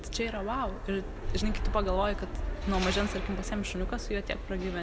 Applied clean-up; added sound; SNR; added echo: none; none; none; none.